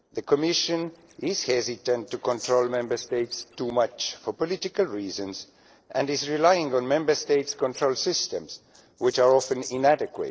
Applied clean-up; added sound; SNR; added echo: neural separator model SepFormer DNS4.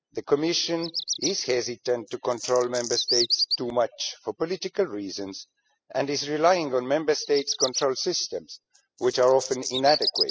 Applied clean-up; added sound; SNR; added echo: classical method spectral subtraction.